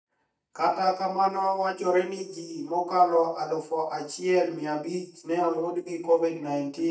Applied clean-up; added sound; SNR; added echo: neural mask model DeepFilterNet 3.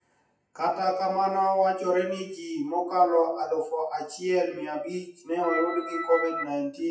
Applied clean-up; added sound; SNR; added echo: classical method WPE with log-MMSE.